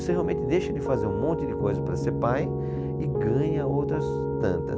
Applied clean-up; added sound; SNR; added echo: none; Piano; -1 dB; none.